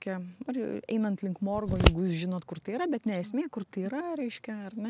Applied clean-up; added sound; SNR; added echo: none; Scissors; -5 dB; none.